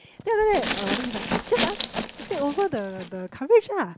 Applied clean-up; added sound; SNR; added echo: none; Glass; 6 dB; none.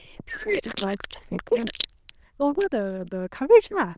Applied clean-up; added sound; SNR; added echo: neural diffusion model UNIVERSE++.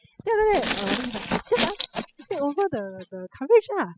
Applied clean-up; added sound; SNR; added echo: classical method spectral subtraction.